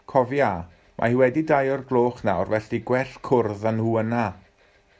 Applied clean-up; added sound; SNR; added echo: none; none; none; none.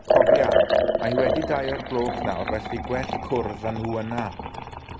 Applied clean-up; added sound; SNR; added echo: none; Liquid; -4 dB; none.